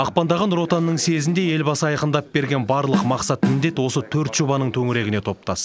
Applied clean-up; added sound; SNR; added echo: none; Snare drum; 3 dB; none.